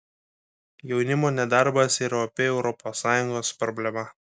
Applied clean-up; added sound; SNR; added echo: none; none; none; none.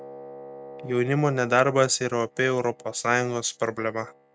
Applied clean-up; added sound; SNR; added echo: neural mask model RNNoise.